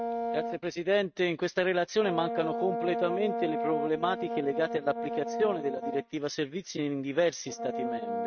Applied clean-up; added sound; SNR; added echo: neural mask model RNNoise.